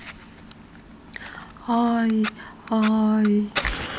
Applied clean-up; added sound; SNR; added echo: none; Fire; 10 dB; none.